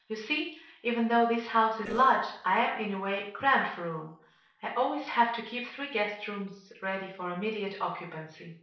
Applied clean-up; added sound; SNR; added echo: neural separator model SepFormer DNS4.